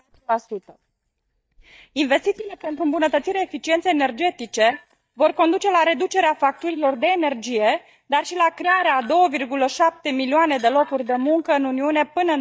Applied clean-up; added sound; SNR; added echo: neural mask model DeepFilterNet 3.